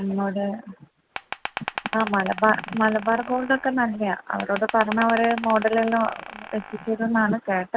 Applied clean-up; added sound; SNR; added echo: none; Glass; 11 dB; none.